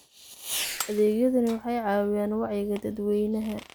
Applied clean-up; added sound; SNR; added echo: none; Fireworks + Shatter; 12 dB; none.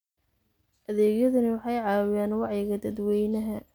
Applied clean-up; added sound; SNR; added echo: none; none; none; none.